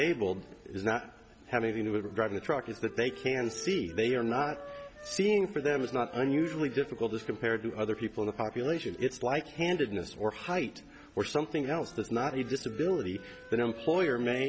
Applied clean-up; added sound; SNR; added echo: none; Wind instrument, woodwind instrument; 19 dB; none.